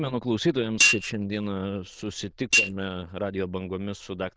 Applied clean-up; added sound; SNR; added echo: neural diffusion model UNIVERSE++.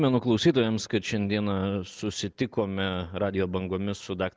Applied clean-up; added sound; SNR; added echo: none; none; none; none.